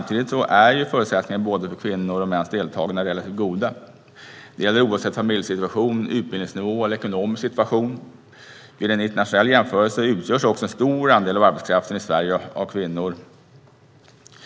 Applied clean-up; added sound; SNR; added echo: none; none; none; none.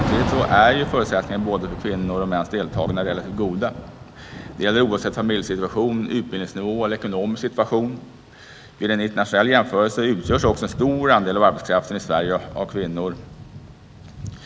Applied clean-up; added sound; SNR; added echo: none; Thunder / Rain; 10 dB; none.